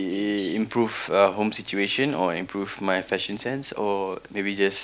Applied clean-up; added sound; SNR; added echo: none; none; none; none.